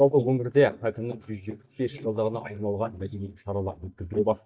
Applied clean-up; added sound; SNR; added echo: neural mask model DeepFilterNet 3.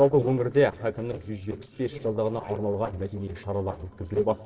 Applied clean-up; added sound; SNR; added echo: neural separator model SepFormer DNS4.